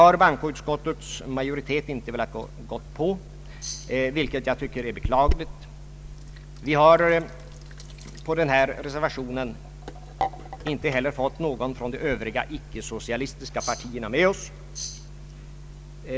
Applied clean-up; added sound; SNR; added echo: none; Tambourine + Sink (filling or washing); 12 dB; none.